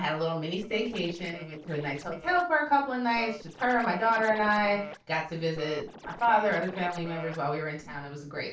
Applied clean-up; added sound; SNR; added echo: neural separator model SepFormer DNS4.